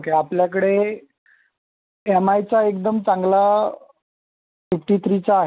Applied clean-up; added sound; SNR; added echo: none; none; none; none.